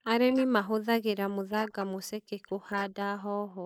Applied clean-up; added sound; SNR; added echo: neural mask model Resemble Enhance denoiser.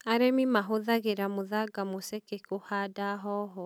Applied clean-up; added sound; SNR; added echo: none; none; none; none.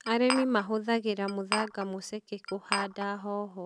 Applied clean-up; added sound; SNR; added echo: none; Glass; 8 dB; none.